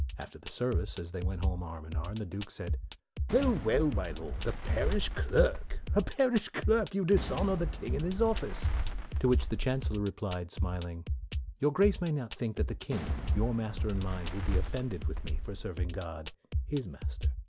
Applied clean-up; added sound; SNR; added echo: none; Fireworks + Drum kit; 1 dB; none.